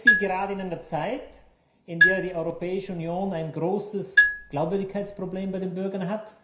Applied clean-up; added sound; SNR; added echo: none; Marimba, xylophone; -3 dB; reverberation time 0.5 s.